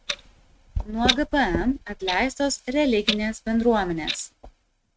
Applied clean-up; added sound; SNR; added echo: neural mask model RNNoise.